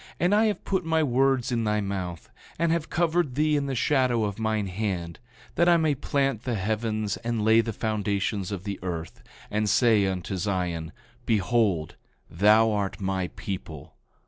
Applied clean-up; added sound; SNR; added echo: none; none; none; none.